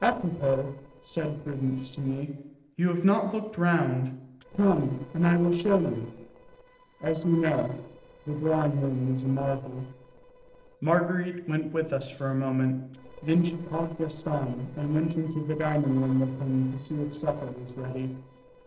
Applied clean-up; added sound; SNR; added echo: neural separator model SepFormer DNS4.